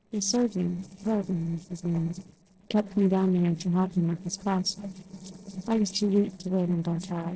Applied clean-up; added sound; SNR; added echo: neural separator model SepFormer DNS4.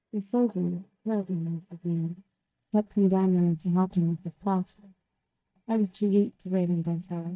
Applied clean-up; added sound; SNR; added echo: neural mask model DeepFilterNet 3.